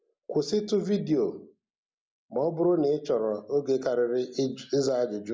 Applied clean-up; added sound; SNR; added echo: none; none; none; none.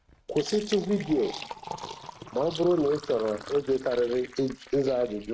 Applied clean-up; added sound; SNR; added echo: neural mask model RNNoise.